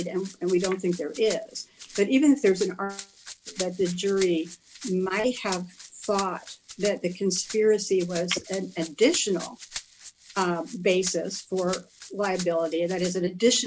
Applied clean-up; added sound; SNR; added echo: none; Rattle (instrument); 16 dB; none.